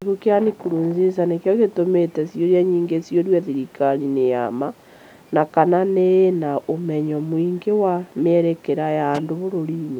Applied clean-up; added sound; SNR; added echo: none; none; none; none.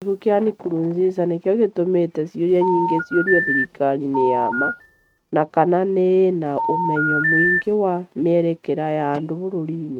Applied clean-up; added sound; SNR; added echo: neural mask model RNNoise.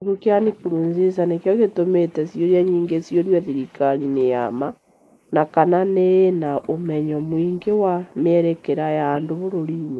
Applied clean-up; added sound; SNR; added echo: neural mask model Resemble Enhance denoiser.